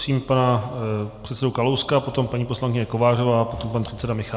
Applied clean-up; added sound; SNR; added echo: none; none; none; none.